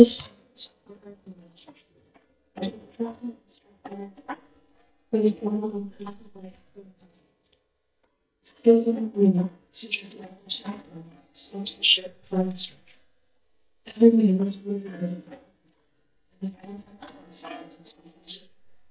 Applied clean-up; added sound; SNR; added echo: neural mask model DeepFilterNet 3.